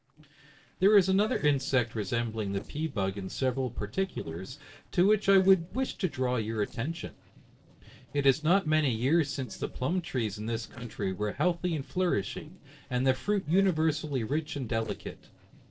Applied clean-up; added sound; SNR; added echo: neural separator model SepFormer DNS4.